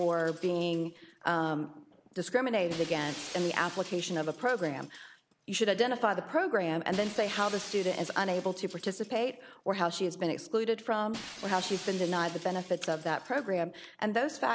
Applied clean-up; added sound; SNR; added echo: none; Shatter; 17 dB; none.